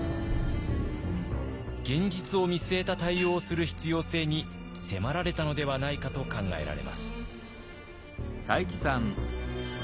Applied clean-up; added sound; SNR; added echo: none; Accelerating, revving, vroom + Hi-hat; 11 dB; none.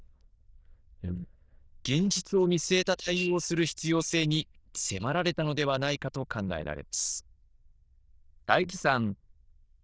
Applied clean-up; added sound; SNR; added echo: neural diffusion model UNIVERSE++.